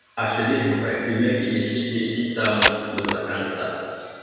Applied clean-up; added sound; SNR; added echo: none; Packing tape, duct tape; 0 dB; reverberation time 1.9 s.